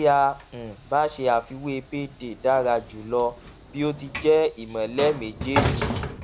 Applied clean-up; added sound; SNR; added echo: none; Sliding door / Train; 8 dB; none.